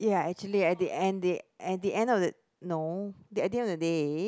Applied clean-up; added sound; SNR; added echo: none; none; none; none.